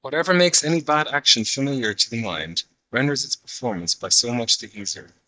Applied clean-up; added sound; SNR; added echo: neural mask model DeepFilterNet 3.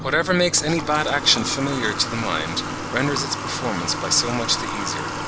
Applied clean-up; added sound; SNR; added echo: none; Water tap, faucet / Water; 5 dB; none.